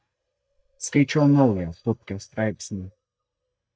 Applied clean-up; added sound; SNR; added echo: neural mask model DeepFilterNet 3.